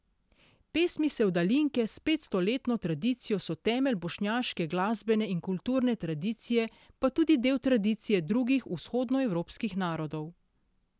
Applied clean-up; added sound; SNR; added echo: none; none; none; none.